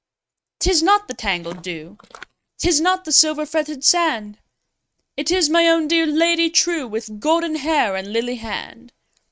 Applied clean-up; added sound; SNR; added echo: neural mask model RNNoise.